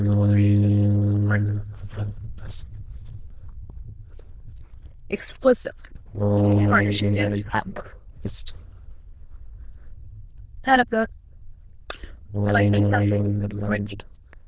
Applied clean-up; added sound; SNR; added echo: neural diffusion model UNIVERSE++.